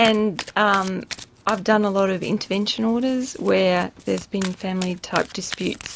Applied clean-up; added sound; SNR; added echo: none; Domestic sounds, home sounds; 16 dB; none.